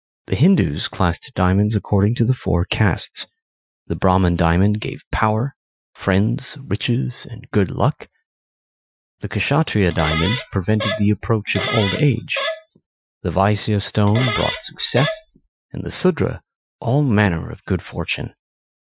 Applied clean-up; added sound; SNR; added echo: classical method Wiener filter.